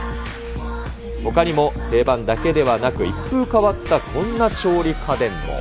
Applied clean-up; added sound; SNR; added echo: none; none; none; none.